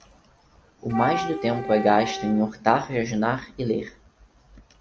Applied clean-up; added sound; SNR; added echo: none; Wind instrument, woodwind instrument; 7 dB; none.